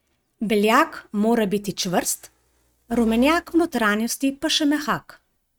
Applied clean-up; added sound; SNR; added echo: neural mask model RNNoise.